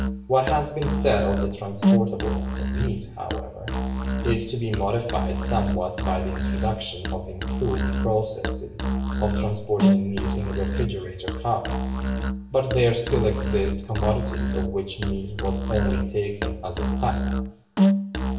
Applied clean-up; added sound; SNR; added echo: none; Musical instrument; -1 dB; reverberation time 0.7 s.